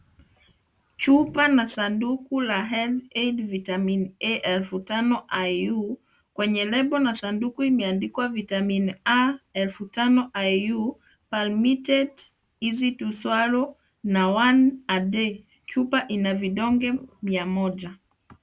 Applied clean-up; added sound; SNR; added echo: none; none; none; none.